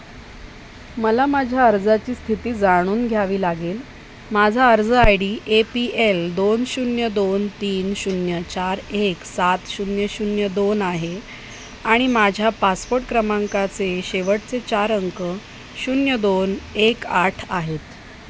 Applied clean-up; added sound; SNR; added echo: none; none; none; none.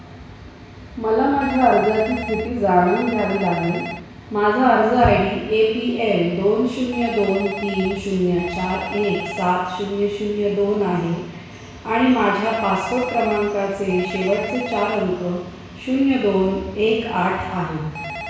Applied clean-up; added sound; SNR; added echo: none; Telephone; 14 dB; reverberation time 1.1 s.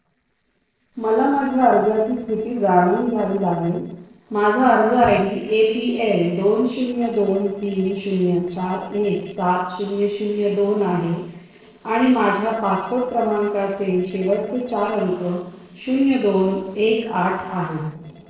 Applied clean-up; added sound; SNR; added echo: neural separator model SepFormer DNS4.